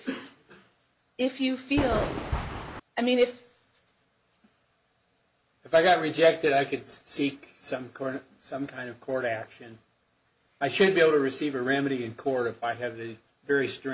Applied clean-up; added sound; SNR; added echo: none; Thunder; 2 dB; none.